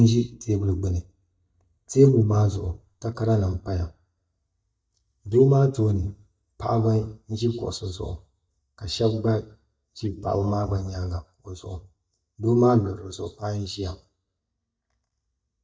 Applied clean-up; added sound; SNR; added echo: neural mask model DeepFilterNet 3.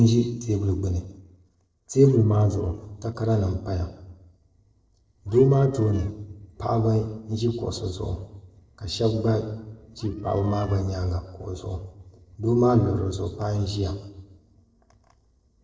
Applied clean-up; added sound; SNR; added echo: neural separator model SepFormer DNS4.